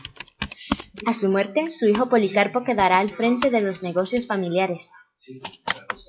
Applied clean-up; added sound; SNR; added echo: classical method log-MMSE.